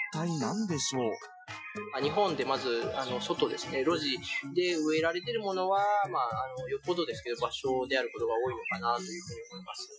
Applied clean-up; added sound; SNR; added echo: classical method Wiener filter.